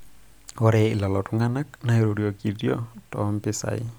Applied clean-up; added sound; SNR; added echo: none; none; none; none.